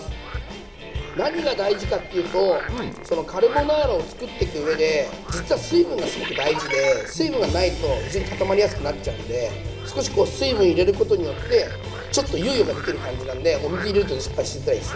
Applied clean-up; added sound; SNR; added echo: none; Frog; 16 dB; reverberation time 0.9 s.